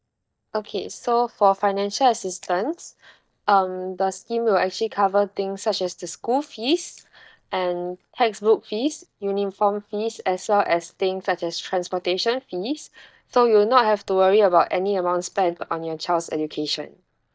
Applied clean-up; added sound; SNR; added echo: neural mask model DeepFilterNet 3.